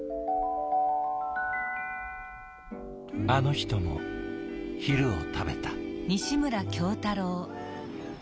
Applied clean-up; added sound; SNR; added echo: none; Harp; 17 dB; none.